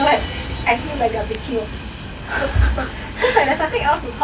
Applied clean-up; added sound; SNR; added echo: none; Train + Crash cymbal; 11 dB; none.